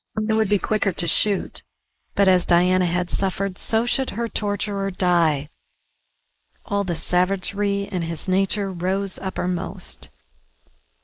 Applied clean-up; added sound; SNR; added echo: neural mask model Resemble Enhance denoiser.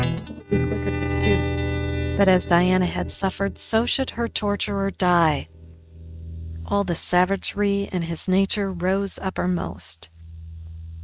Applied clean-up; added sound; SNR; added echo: neural mask model RNNoise.